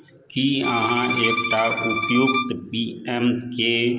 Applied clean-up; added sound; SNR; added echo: none; Bowed string instrument; 3 dB; none.